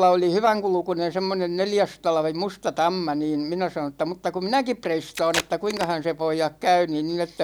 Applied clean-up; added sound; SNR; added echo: none; Packing tape, duct tape; 9 dB; none.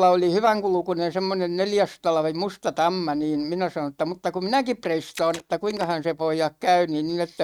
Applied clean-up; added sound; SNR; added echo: neural mask model RNNoise.